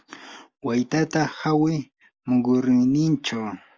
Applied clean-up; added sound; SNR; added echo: none; none; none; none.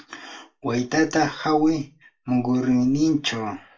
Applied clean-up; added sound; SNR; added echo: none; none; none; reverberation time 0.2 s.